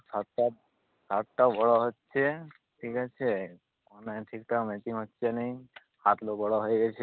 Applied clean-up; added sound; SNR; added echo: none; none; none; none.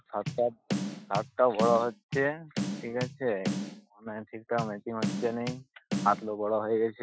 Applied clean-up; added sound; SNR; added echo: classical method Wiener filter.